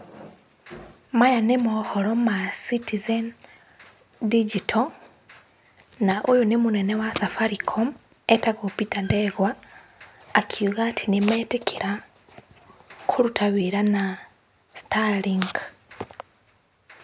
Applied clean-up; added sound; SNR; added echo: none; none; none; none.